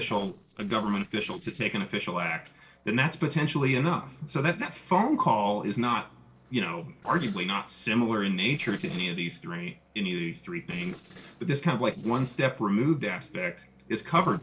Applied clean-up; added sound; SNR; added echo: neural separator model SepFormer DNS4.